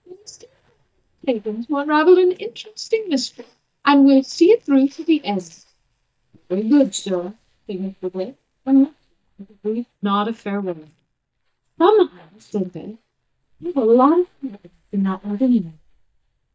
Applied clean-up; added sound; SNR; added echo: neural mask model DeepFilterNet 3.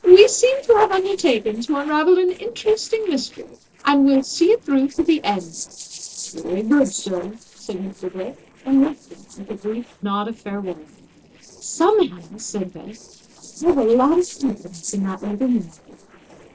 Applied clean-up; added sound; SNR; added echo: neural separator model SepFormer DNS4.